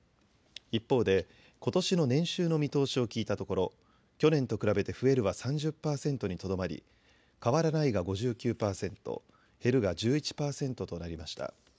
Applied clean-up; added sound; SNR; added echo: none; none; none; none.